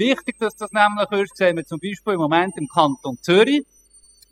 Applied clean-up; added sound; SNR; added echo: classical method spectral subtraction.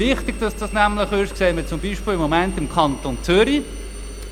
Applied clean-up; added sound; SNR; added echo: none; Engine; 9 dB; none.